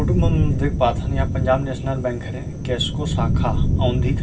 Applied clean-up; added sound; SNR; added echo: none; Thunder; -3 dB; reverberation time 0.4 s.